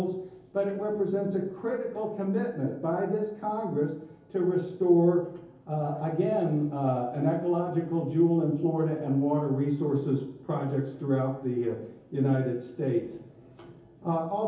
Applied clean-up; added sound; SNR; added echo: none; none; none; reverberation time 0.7 s.